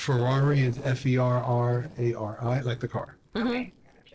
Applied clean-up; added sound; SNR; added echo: neural separator model SepFormer DNS4.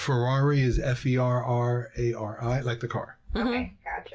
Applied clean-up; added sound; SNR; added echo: none; none; none; none.